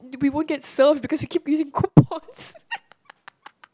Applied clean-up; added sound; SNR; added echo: none; none; none; none.